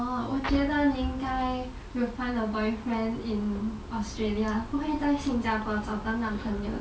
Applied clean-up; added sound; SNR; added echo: none; Explosion; 10 dB; none.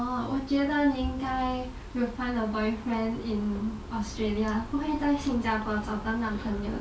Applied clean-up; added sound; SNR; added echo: none; none; none; none.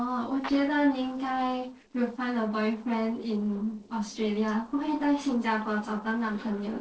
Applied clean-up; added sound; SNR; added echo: neural separator model SepFormer DNS4.